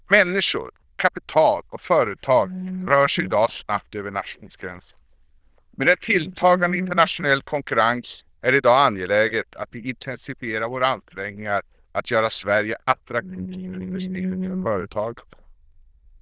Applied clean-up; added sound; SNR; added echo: neural diffusion model UNIVERSE++.